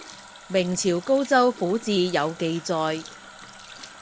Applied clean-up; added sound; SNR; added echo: none; Water tap, faucet; 18 dB; none.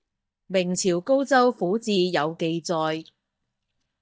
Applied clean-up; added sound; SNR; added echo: neural mask model DeepFilterNet 3.